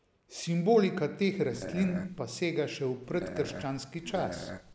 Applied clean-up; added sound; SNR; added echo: none; Burping, eructation; 10 dB; none.